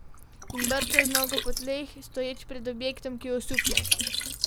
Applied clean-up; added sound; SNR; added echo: none; Liquid; -2 dB; none.